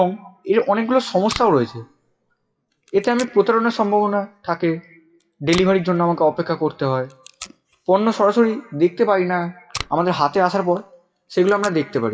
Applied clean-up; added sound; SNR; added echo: classical method WPE with log-MMSE.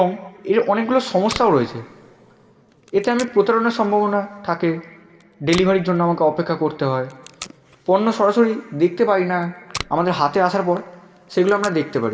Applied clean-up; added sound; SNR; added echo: none; Packing tape, duct tape; 20 dB; reverberation time 2.5 s.